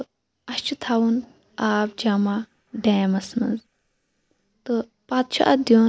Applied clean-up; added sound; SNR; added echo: neural mask model Resemble Enhance denoiser.